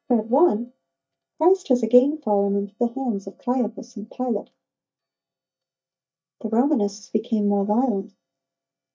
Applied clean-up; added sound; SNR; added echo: neural mask model DeepFilterNet 3.